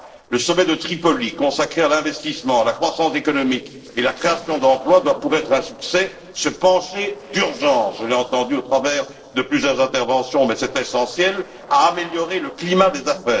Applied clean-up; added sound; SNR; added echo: neural separator model SepFormer DNS4.